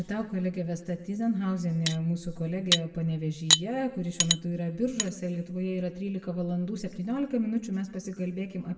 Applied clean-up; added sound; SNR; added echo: none; Cutlery, silverware; 1 dB; reverberation time 0.7 s.